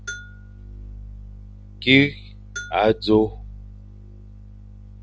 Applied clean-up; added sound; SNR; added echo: none; Bell; 19 dB; none.